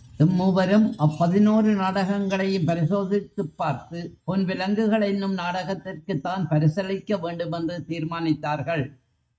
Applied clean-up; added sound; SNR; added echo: neural mask model RNNoise.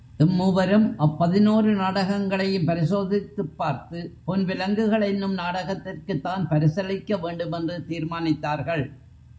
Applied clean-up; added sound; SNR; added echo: none; none; none; none.